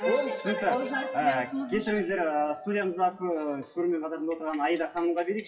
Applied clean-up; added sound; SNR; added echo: classical method WPE with log-MMSE.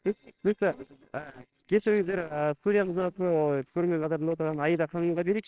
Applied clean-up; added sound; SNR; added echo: neural separator model SepFormer WHAMR!.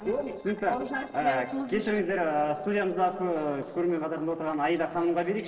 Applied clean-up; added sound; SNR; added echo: neural separator model SepFormer DNS4.